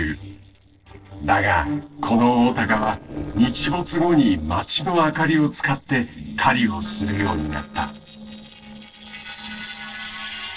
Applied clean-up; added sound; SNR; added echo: neural separator model SepFormer DNS4.